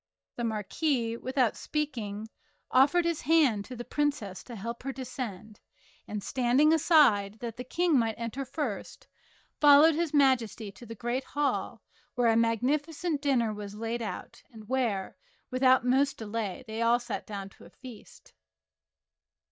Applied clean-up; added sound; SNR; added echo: neural mask model DeepFilterNet 3.